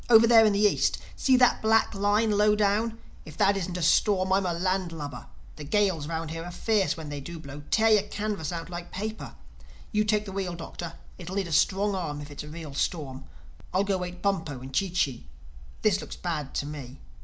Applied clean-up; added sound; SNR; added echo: none; none; none; none.